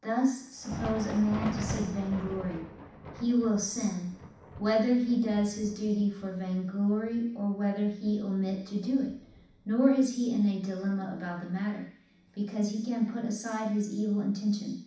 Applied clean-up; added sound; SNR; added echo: none; Thunder; 14 dB; reverberation time 0.7 s.